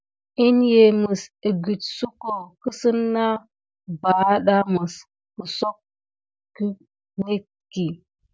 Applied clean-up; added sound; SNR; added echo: none; none; none; none.